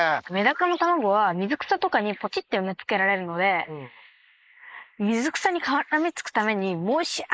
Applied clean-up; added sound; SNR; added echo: neural mask model Resemble Enhance denoiser.